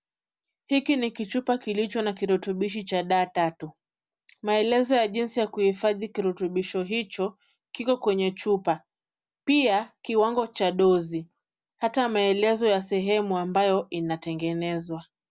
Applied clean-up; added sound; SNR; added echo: none; none; none; none.